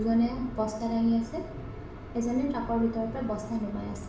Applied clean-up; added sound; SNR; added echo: none; none; none; reverberation time 0.6 s.